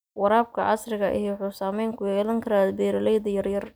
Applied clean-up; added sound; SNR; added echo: none; none; none; none.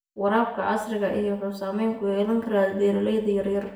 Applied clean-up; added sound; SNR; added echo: none; none; none; reverberation time 0.7 s.